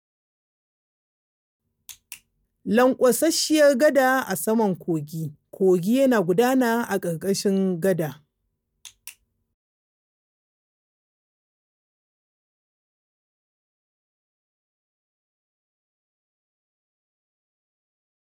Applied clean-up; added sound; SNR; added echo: none; none; none; none.